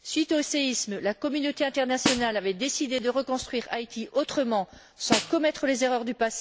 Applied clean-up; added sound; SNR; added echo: none; Snare drum; 6 dB; none.